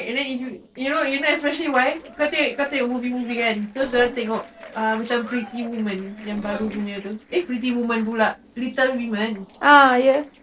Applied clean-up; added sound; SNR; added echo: neural separator model SepFormer DNS4.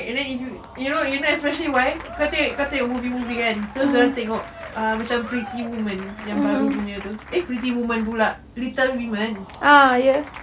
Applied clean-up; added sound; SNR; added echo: none; Applause / Crowd; 17 dB; none.